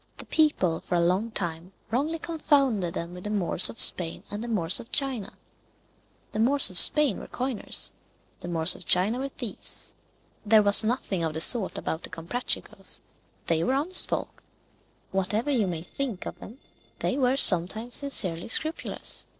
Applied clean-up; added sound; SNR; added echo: neural separator model SepFormer DNS4.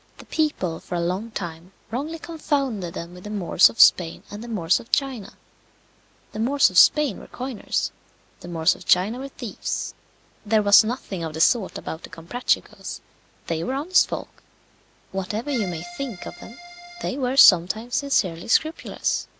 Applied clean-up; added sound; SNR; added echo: none; Accordion; 12 dB; none.